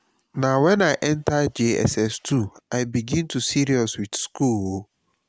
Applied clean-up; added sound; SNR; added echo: none; none; none; none.